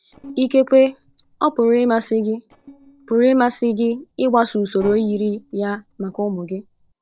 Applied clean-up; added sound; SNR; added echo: neural separator model SepFormer DNS4.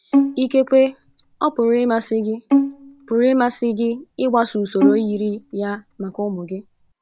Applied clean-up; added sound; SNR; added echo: none; Bowed string instrument; 4 dB; none.